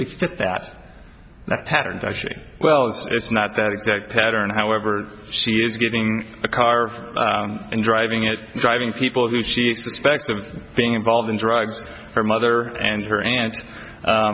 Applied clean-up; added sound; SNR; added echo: none; none; none; none.